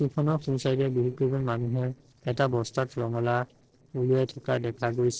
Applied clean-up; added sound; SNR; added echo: neural separator model SepFormer DNS4.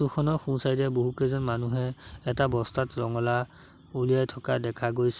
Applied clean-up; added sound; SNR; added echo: none; none; none; none.